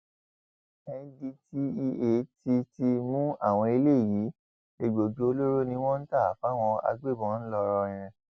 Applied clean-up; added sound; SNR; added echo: none; none; none; none.